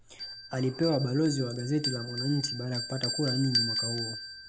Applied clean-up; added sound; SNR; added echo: none; Bell; 4 dB; none.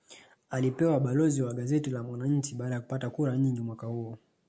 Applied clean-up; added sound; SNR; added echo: none; none; none; none.